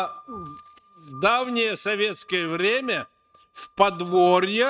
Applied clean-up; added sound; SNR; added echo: neural mask model RNNoise.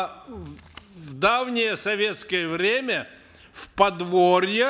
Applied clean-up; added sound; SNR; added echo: none; none; none; none.